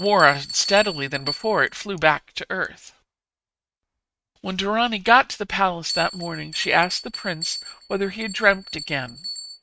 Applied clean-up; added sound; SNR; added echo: neural mask model RNNoise.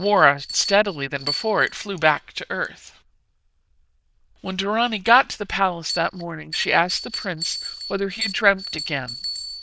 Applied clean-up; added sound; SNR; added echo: neural diffusion model UNIVERSE++.